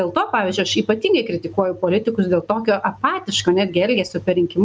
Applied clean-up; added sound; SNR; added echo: none; none; none; none.